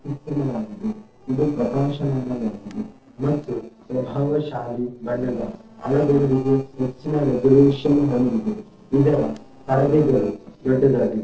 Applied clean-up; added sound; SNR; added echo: neural separator model SepFormer DNS4.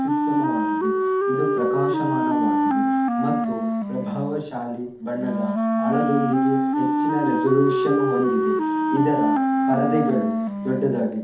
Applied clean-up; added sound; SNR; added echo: none; Wind instrument, woodwind instrument; -3 dB; reverberation time 0.6 s.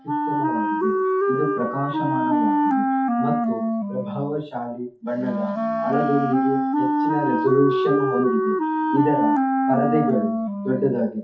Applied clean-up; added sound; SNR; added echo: classical method WPE with log-MMSE.